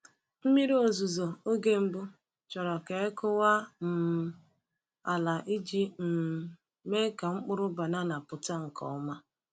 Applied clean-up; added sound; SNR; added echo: none; none; none; none.